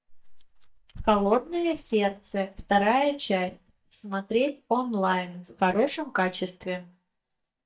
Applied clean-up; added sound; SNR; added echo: neural mask model DeepFilterNet 3.